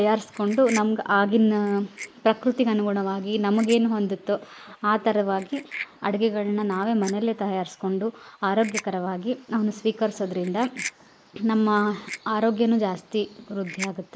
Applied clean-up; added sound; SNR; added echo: neural mask model Resemble Enhance denoiser.